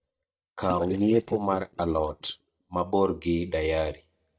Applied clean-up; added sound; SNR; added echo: neural mask model DeepFilterNet 3.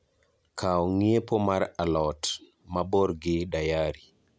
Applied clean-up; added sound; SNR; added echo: none; none; none; none.